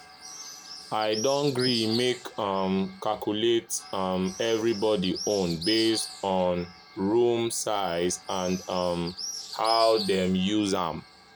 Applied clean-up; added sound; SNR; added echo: none; Bird; 12 dB; none.